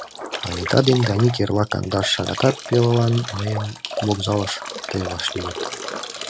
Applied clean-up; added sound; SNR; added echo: none; Drip / Trickle, dribble / Bathtub (filling or washing); 9 dB; none.